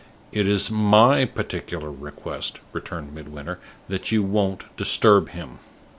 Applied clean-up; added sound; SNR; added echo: none; none; none; none.